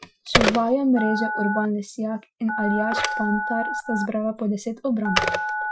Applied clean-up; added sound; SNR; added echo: classical method Wiener filter.